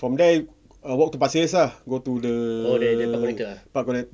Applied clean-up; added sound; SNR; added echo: none; none; none; none.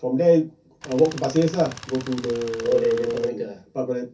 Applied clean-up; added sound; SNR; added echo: none; Tools; 17 dB; reverberation time 0.3 s.